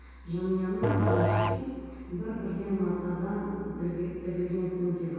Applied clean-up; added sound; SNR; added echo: none; Musical instrument; -1 dB; reverberation time 2.0 s.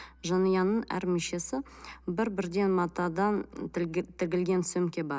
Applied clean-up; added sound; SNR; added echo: none; none; none; none.